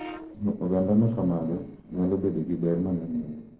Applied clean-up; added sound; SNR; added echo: neural separator model SepFormer DNS4.